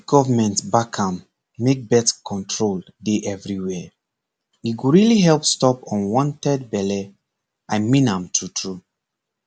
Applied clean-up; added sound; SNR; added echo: none; none; none; none.